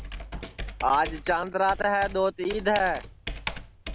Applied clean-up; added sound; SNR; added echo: none; Computer keyboard; 10 dB; none.